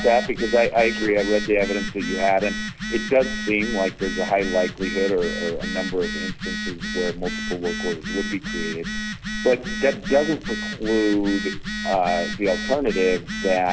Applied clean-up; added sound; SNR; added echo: none; Telephone; 6 dB; none.